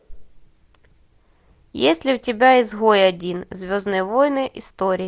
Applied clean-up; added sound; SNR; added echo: none; none; none; none.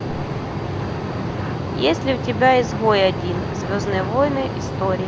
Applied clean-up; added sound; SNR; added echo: none; Boat, Water vehicle; 3 dB; none.